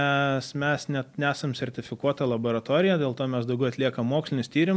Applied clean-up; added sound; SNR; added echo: none; none; none; none.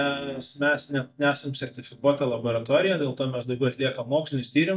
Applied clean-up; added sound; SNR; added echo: neural mask model DeepFilterNet 3.